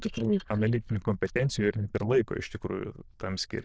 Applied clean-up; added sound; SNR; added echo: neural diffusion model UNIVERSE++.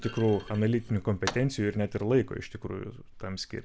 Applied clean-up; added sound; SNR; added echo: none; Thump, thud; 15 dB; none.